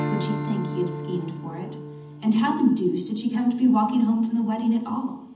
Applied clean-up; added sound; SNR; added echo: none; Strum; 10 dB; reverberation time 0.8 s.